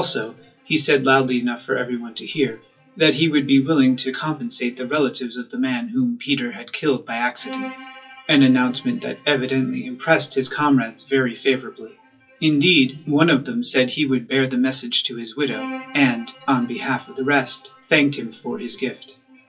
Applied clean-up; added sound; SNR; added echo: classical method WPE with log-MMSE.